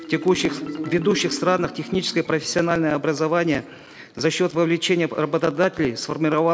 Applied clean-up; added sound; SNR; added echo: none; Marimba, xylophone; 15 dB; none.